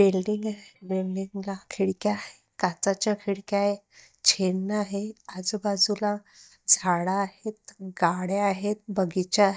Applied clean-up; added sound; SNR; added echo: neural mask model DeepFilterNet 3.